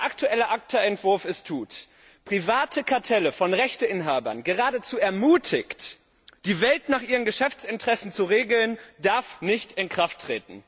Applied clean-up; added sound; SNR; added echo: none; none; none; none.